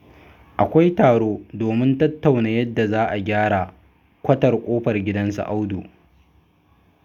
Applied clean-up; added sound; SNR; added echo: none; none; none; none.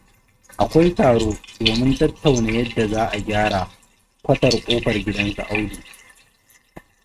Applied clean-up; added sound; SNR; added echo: neural mask model RNNoise.